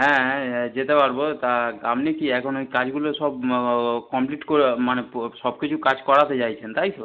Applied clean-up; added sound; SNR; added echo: none; none; none; none.